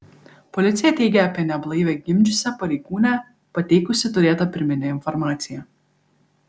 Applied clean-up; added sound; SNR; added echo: none; none; none; none.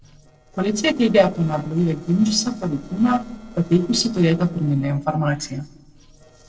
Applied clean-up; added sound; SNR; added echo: neural separator model SepFormer DNS4.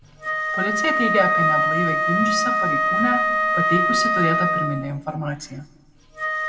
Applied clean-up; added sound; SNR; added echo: none; Wind instrument, woodwind instrument; -5 dB; reverberation time 1.0 s.